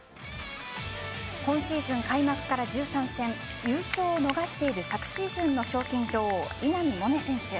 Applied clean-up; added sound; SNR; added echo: none; none; none; none.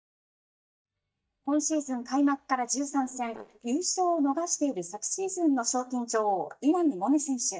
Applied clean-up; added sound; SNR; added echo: neural mask model DeepFilterNet 3.